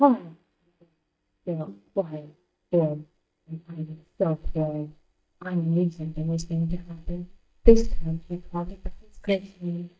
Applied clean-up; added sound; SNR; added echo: neural mask model DeepFilterNet 3.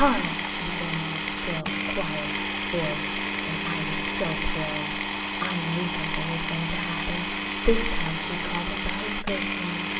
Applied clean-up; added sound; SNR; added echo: none; Power tool; -2 dB; reverberation time 0.8 s.